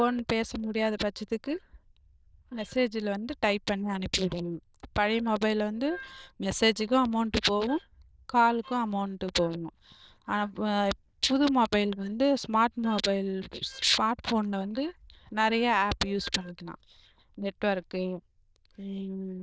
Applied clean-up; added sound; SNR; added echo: neural diffusion model UNIVERSE++.